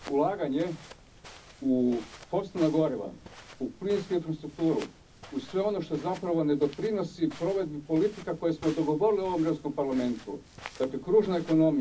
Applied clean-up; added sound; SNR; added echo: none; Walk, footsteps; 20 dB; reverberation time 0.4 s.